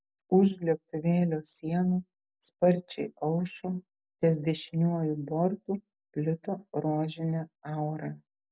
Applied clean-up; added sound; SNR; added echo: none; none; none; none.